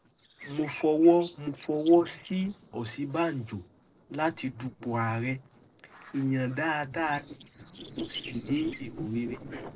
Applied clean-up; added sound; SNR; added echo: neural separator model SepFormer DNS4.